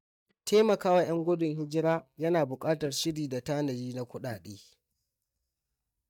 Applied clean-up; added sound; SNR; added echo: neural mask model DeepFilterNet 3.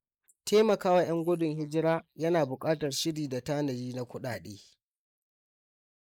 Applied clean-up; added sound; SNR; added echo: neural mask model Resemble Enhance denoiser.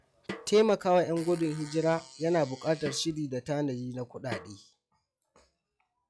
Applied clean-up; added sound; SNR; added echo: classical method log-MMSE.